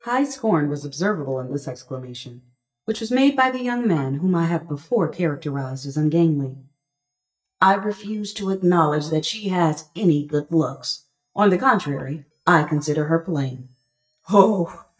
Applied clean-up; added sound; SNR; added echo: neural mask model DeepFilterNet 3.